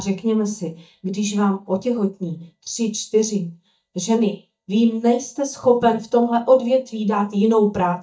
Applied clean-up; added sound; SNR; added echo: neural mask model DeepFilterNet 3.